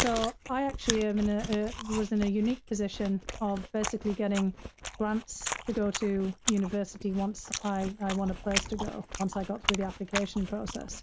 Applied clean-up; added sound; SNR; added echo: none; Chewing, mastication; 7 dB; none.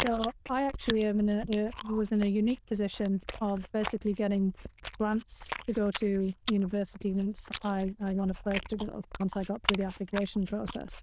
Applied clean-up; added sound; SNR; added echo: neural diffusion model UNIVERSE++.